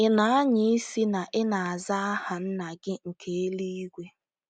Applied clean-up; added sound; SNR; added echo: none; none; none; none.